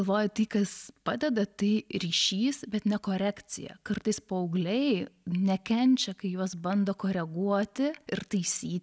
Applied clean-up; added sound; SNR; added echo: none; none; none; none.